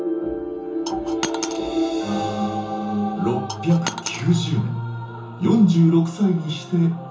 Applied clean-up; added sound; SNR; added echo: none; Coin (dropping); 12 dB; reverberation time 0.6 s.